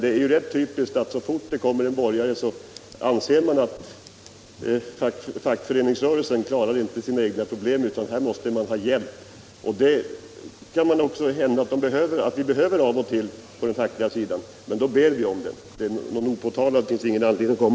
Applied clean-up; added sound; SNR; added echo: none; none; none; none.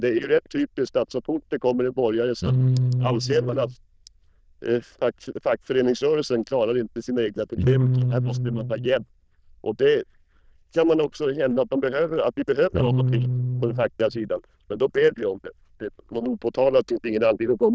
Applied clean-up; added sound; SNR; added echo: neural diffusion model UNIVERSE++.